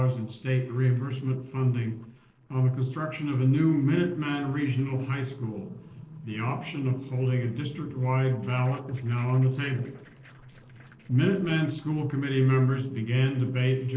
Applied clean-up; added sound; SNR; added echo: neural separator model SepFormer DNS4.